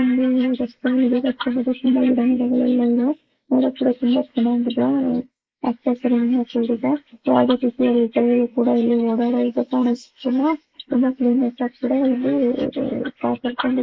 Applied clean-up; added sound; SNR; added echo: neural mask model Resemble Enhance denoiser.